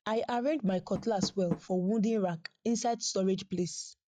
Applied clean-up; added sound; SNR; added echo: classical method log-MMSE.